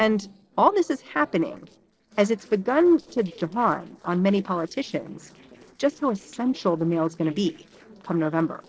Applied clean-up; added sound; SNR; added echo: neural separator model SepFormer DNS4.